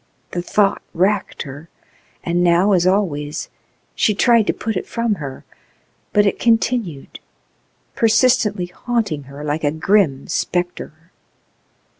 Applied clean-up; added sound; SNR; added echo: none; none; none; none.